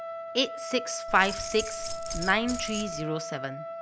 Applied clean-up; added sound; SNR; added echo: none; Keys jangling + Trumpet; 6 dB; none.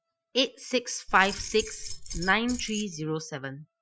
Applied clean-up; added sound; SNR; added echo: classical method Wiener filter.